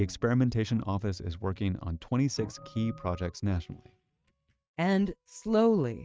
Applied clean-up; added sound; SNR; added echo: neural mask model RNNoise.